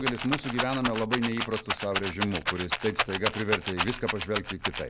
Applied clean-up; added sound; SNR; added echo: none; Rattle; 2 dB; none.